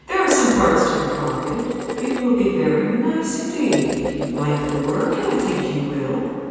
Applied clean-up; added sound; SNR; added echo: none; Dishes, pots, and pans; 9 dB; reverberation time 2.1 s.